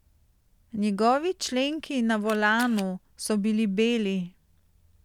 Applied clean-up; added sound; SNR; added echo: none; Camera; 18 dB; none.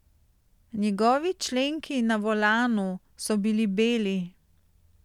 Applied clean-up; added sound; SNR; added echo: none; none; none; none.